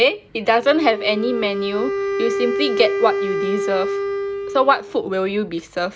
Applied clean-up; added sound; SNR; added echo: none; Wind instrument, woodwind instrument; 4 dB; none.